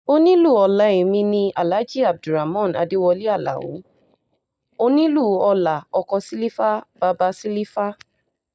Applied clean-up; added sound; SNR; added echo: neural mask model DeepFilterNet 3.